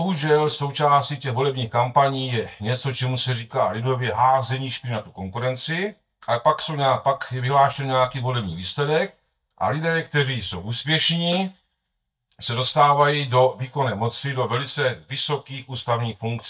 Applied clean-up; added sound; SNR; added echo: neural mask model DeepFilterNet 3.